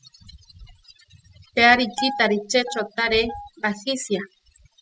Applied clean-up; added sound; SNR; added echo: classical method spectral subtraction.